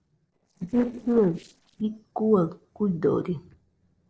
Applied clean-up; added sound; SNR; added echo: neural separator model SepFormer DNS4.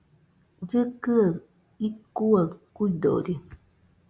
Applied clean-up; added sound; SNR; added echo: none; none; none; none.